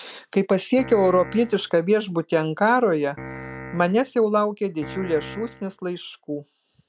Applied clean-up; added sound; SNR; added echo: none; Piano; 14 dB; none.